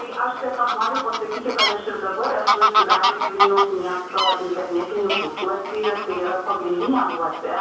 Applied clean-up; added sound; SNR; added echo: none; Fowl; 0 dB; reverberation time 0.7 s.